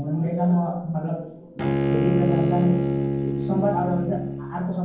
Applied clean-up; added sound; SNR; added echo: none; Bowed string instrument; 0 dB; reverberation time 0.9 s.